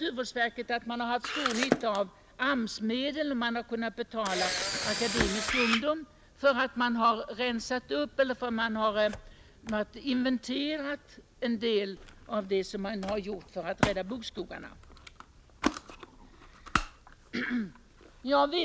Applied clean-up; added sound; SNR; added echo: none; Camera; 6 dB; none.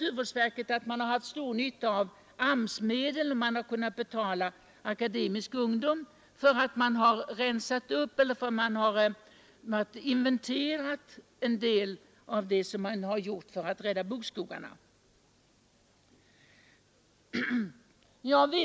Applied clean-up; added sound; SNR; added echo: none; none; none; none.